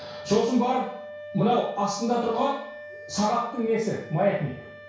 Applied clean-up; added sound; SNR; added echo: none; Wind instrument, woodwind instrument; 15 dB; reverberation time 0.6 s.